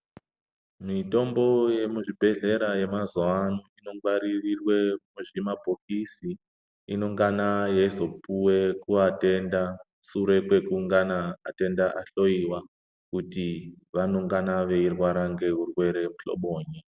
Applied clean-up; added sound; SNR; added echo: none; none; none; none.